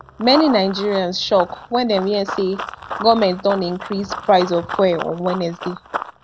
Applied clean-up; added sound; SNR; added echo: none; Run; 11 dB; none.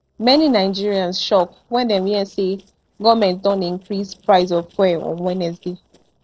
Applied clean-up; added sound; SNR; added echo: neural separator model SepFormer DNS4.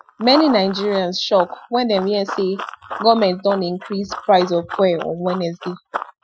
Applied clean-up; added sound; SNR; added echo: classical method Wiener filter.